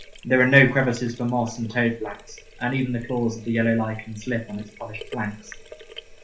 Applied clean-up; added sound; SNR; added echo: none; Sink (filling or washing); 19 dB; reverberation time 0.3 s.